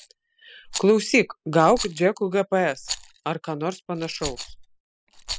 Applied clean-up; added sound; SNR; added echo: classical method spectral subtraction.